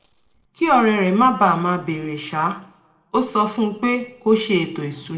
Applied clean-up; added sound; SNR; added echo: none; none; none; reverberation time 0.6 s.